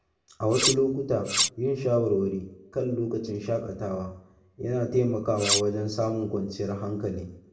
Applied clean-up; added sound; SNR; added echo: none; Cutlery, silverware; 0 dB; reverberation time 0.6 s.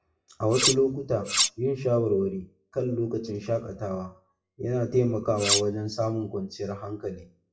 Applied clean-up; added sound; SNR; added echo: classical method WPE with log-MMSE.